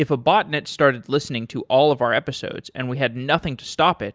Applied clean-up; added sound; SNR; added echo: none; none; none; none.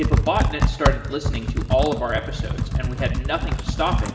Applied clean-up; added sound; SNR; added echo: none; Computer keyboard; -3 dB; reverberation time 2.1 s.